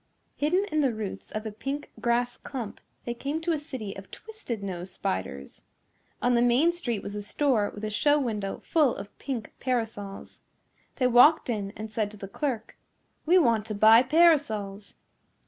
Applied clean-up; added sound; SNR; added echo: none; none; none; none.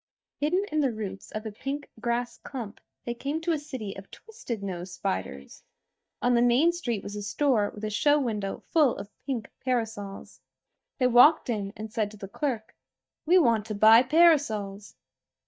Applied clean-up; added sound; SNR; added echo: neural mask model DeepFilterNet 3.